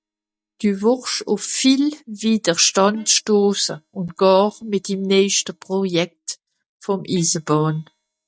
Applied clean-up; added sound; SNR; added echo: neural mask model DeepFilterNet 3.